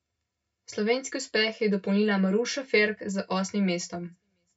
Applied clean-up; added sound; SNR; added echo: none; none; none; reverberation time 0.2 s.